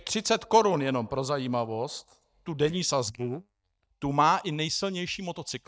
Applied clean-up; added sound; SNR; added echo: neural mask model DeepFilterNet 3.